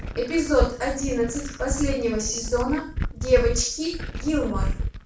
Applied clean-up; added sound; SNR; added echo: none; Glass; 4 dB; reverberation time 0.4 s.